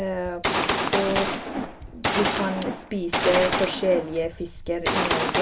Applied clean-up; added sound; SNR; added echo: none; Gunshot, gunfire; 0 dB; reverberation time 0.2 s.